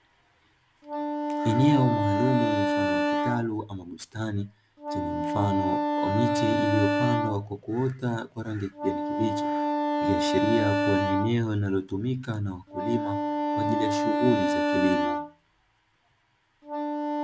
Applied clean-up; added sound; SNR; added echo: none; Wind instrument, woodwind instrument; -1 dB; none.